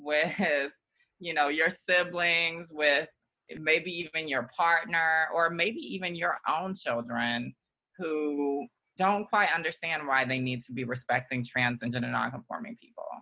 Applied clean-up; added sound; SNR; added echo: none; none; none; none.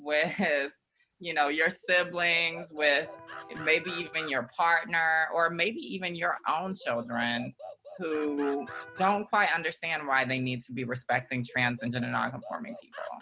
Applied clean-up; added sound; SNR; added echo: none; Animal + Electric guitar; 18 dB; none.